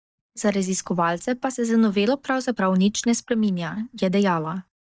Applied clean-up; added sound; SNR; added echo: neural mask model DeepFilterNet 3.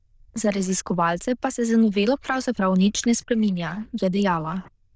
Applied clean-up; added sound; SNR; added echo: neural diffusion model UNIVERSE++.